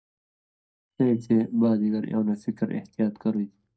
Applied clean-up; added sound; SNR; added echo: neural mask model DeepFilterNet 3.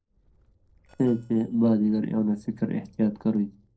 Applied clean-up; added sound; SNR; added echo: neural separator model SepFormer DNS4.